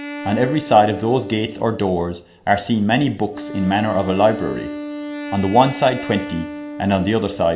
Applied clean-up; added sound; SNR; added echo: none; Wind instrument, woodwind instrument; 12 dB; reverberation time 0.5 s.